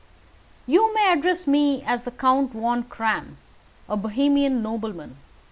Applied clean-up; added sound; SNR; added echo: none; none; none; none.